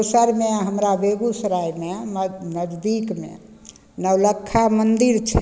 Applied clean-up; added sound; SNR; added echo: none; none; none; none.